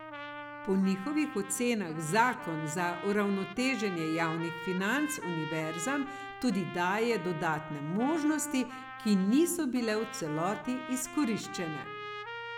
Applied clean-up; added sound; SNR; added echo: none; Trumpet; 11 dB; none.